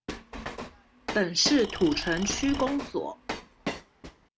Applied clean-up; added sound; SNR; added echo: none; Train + Engine / Tools; 8 dB; none.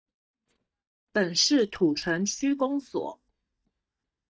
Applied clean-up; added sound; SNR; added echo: neural mask model DeepFilterNet 3.